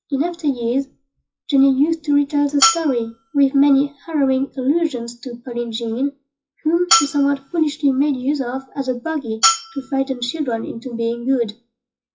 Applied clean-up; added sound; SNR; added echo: classical method WPE with log-MMSE.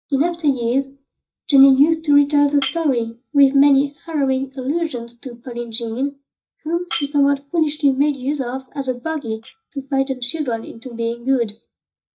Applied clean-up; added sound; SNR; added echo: neural mask model DeepFilterNet 3.